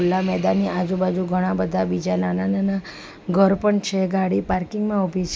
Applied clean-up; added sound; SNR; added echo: none; none; none; none.